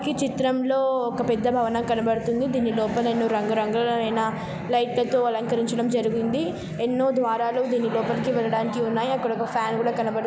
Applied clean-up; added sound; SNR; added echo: none; none; none; none.